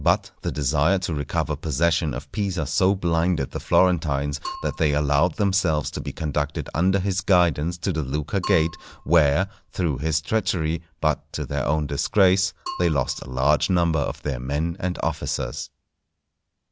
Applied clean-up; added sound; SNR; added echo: none; Bell / Percussion; 19 dB; none.